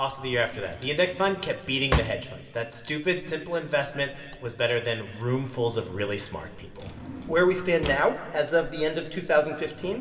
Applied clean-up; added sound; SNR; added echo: none; Drawer open or close; 11 dB; reverberation time 2.6 s.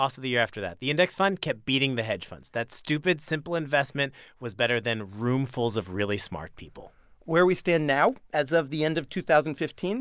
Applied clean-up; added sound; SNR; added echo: none; none; none; none.